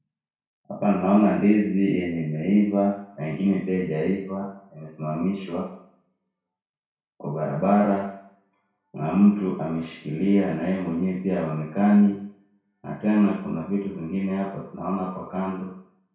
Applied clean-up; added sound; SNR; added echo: none; Bird; 12 dB; reverberation time 0.6 s.